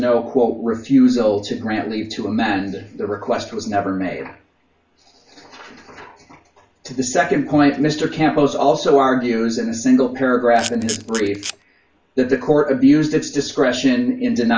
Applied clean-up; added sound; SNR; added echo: none; Camera; 11 dB; reverberation time 0.3 s.